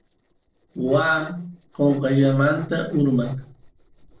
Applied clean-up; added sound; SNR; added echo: neural separator model SepFormer DNS4.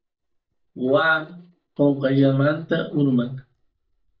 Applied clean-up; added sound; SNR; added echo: neural mask model DeepFilterNet 3.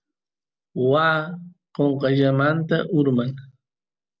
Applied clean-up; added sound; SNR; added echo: none; none; none; none.